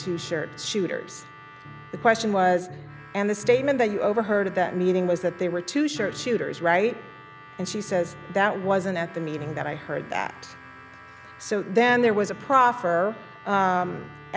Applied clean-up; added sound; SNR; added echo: none; Piano + Harmonica; 18 dB; none.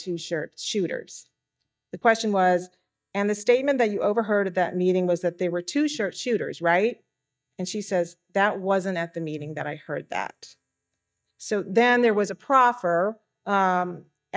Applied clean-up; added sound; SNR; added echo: neural mask model DeepFilterNet 3.